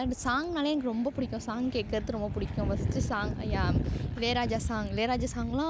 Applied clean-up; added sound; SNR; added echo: none; Fixed-wing aircraft, airplane; 19 dB; none.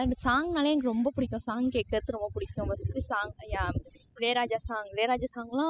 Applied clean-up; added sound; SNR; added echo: classical method spectral subtraction.